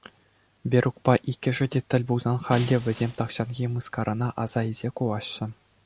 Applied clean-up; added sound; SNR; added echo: none; Shatter; 19 dB; none.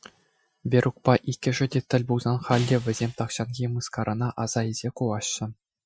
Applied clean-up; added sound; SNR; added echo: classical method Wiener filter.